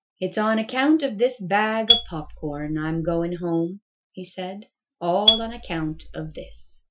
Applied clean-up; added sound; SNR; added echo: classical method Wiener filter.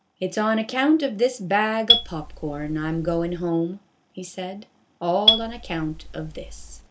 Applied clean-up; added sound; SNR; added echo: none; Marimba, xylophone; 0 dB; none.